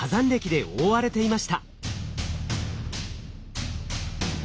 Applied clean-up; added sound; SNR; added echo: none; none; none; none.